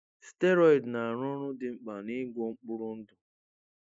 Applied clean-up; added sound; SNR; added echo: neural mask model Resemble Enhance denoiser.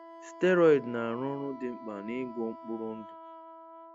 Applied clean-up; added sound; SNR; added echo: none; Wind instrument, woodwind instrument; 16 dB; none.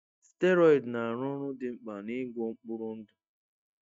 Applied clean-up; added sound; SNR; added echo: neural mask model DeepFilterNet 3.